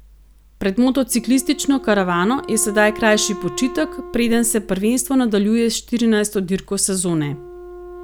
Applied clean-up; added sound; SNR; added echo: none; Wind instrument, woodwind instrument; 17 dB; none.